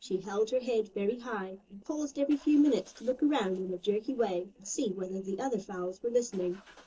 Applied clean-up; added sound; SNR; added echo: neural separator model SepFormer DNS4.